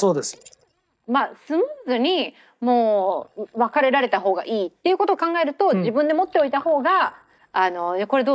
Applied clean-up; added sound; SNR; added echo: neural mask model DeepFilterNet 3.